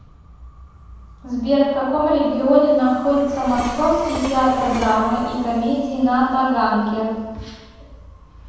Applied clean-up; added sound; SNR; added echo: none; Train; 17 dB; reverberation time 1.2 s.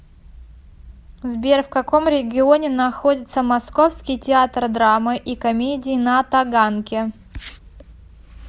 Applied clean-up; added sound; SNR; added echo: none; none; none; none.